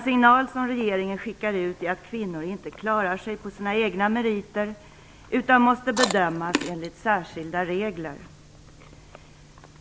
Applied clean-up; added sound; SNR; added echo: none; Chewing, mastication; 5 dB; none.